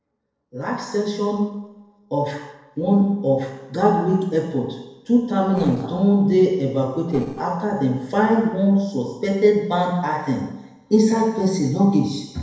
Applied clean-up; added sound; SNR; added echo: neural separator model SepFormer DNS4.